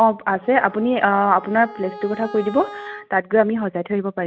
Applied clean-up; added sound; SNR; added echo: none; Wind instrument, woodwind instrument; 18 dB; none.